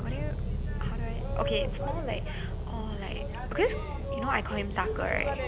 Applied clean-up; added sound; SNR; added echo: none; Boat, Water vehicle; -3 dB; none.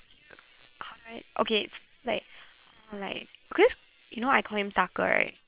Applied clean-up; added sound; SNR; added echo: neural separator model SepFormer WHAM!.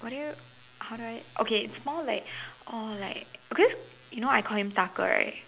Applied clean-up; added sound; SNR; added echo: none; none; none; none.